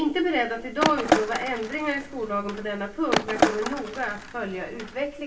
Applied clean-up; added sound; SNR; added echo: none; Skateboard; 1 dB; reverberation time 0.2 s.